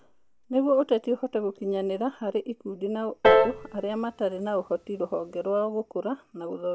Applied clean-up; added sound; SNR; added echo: none; Piano; -2 dB; none.